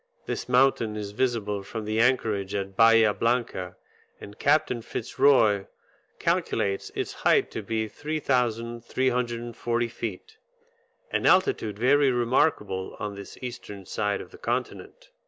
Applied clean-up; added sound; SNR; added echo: none; none; none; none.